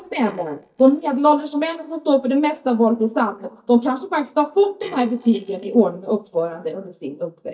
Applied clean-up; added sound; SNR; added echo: neural mask model DeepFilterNet 3.